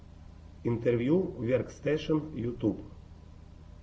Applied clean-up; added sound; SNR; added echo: none; none; none; none.